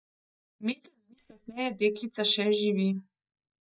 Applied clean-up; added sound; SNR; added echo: neural mask model DeepFilterNet 3.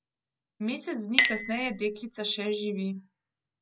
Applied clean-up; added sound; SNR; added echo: none; Chink, clink; 2 dB; none.